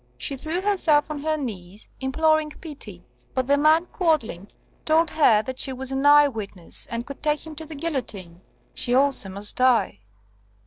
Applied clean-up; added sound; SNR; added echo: neural separator model SepFormer DNS4.